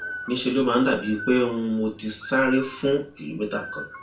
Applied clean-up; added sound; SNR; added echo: none; Bird; 15 dB; reverberation time 0.3 s.